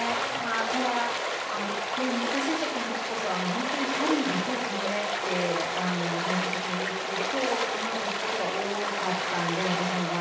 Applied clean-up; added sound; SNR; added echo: none; Stream; -2 dB; reverberation time 0.9 s.